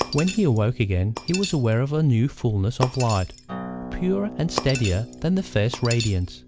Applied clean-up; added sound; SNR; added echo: none; Acoustic guitar + Shatter; 11 dB; none.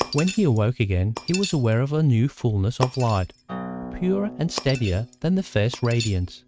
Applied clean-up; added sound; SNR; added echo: neural mask model RNNoise.